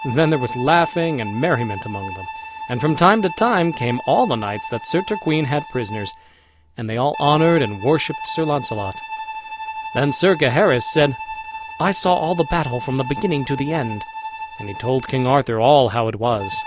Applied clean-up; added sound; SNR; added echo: none; Bowed string instrument; 12 dB; none.